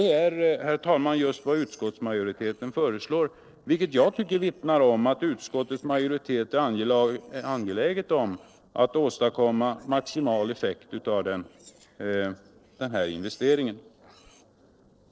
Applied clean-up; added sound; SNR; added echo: neural separator model SepFormer DNS4.